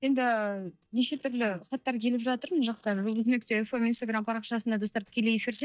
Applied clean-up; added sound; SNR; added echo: neural mask model DeepFilterNet 3.